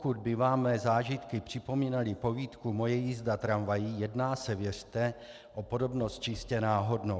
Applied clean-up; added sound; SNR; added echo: none; none; none; none.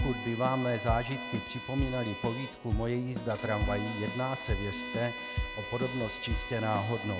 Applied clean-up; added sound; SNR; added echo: none; Keyboard (musical) + Bowed string instrument; 3 dB; none.